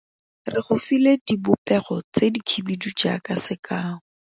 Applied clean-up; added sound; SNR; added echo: none; none; none; none.